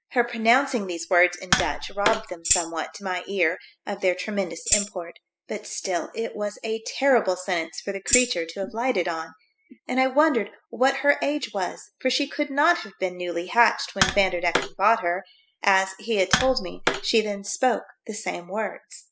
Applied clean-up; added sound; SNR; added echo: classical method spectral subtraction.